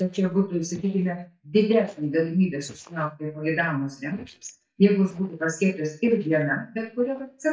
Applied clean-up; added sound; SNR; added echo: neural mask model DeepFilterNet 3.